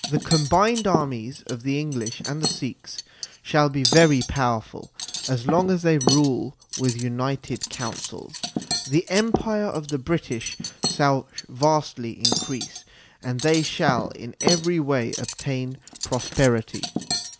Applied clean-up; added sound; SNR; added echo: none; Cutlery, silverware; 6 dB; none.